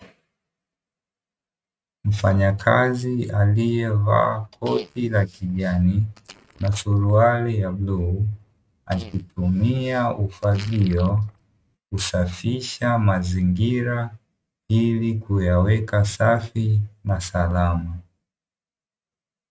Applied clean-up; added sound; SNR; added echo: neural mask model RNNoise.